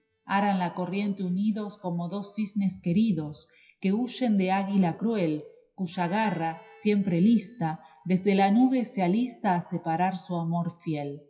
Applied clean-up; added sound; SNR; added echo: classical method WPE with log-MMSE.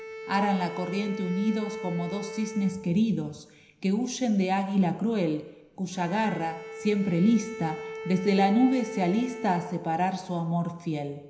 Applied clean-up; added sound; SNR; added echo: none; Bowed string instrument; 13 dB; reverberation time 0.9 s.